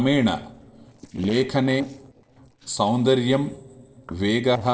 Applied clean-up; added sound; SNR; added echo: neural separator model SepFormer DNS4.